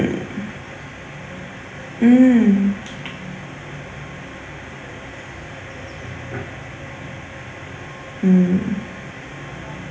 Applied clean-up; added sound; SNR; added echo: none; none; none; reverberation time 1.0 s.